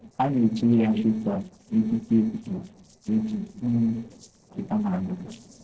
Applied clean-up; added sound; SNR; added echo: neural separator model SepFormer DNS4.